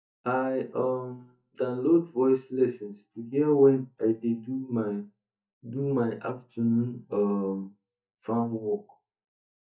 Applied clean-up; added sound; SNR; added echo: neural mask model DeepFilterNet 3.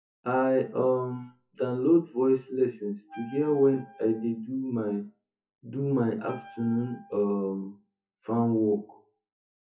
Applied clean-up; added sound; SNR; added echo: classical method WPE with log-MMSE.